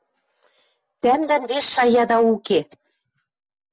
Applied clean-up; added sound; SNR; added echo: none; none; none; none.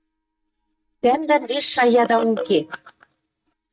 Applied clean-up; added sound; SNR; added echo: neural mask model DeepFilterNet 3.